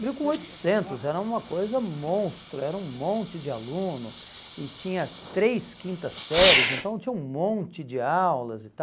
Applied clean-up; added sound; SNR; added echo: none; Fireworks; 3 dB; none.